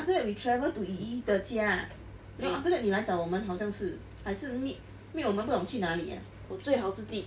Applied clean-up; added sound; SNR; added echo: none; none; none; none.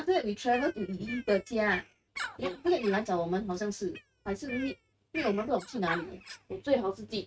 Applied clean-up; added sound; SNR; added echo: neural mask model RNNoise.